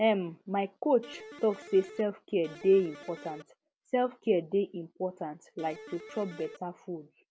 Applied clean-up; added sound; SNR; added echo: none; Electric guitar; 16 dB; none.